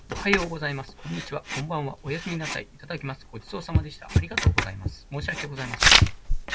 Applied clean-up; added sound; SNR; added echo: none; Writing; -1 dB; none.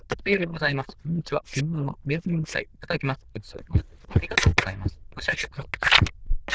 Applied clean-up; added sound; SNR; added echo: neural diffusion model UNIVERSE++.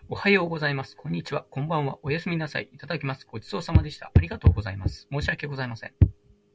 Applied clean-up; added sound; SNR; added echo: none; none; none; none.